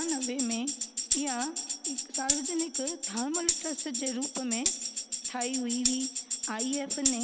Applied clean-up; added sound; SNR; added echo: none; Tambourine; -2 dB; none.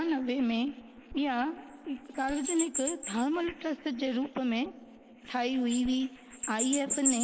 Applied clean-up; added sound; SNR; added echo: neural mask model Resemble Enhance denoiser.